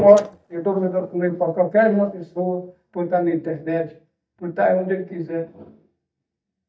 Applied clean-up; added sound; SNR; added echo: neural mask model DeepFilterNet 3.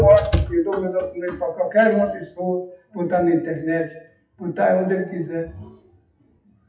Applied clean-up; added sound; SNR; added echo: classical method WPE with log-MMSE.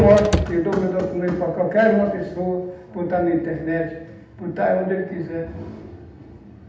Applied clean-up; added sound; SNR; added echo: none; Slam / Wood; 3 dB; reverberation time 0.8 s.